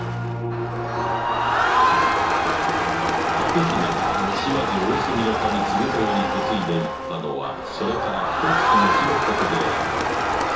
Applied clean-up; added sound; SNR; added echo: none; Crowd; -4 dB; reverberation time 0.7 s.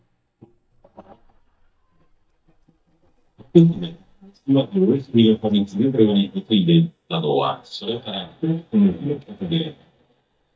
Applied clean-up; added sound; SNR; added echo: neural mask model DeepFilterNet 3.